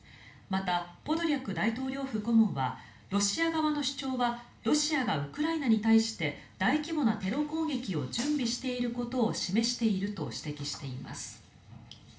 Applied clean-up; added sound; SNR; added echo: none; Hi-hat; 12 dB; reverberation time 0.4 s.